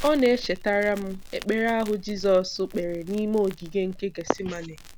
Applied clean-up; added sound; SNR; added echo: none; Crackle; 15 dB; none.